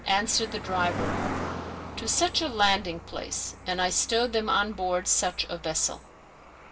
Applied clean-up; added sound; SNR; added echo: none; Cricket; 9 dB; reverberation time 0.2 s.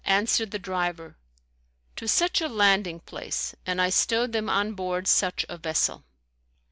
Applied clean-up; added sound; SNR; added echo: none; none; none; none.